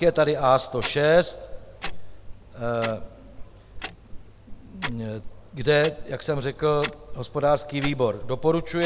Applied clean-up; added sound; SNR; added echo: none; Clock; 10 dB; none.